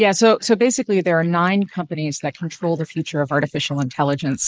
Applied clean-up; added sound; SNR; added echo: neural mask model Resemble Enhance denoiser.